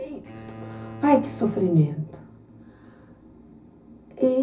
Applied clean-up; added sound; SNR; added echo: none; Bowed string instrument; 16 dB; reverberation time 0.4 s.